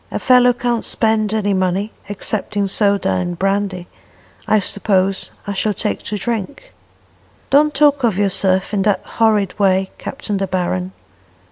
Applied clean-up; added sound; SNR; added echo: none; none; none; none.